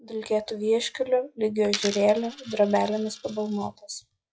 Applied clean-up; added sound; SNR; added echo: classical method log-MMSE.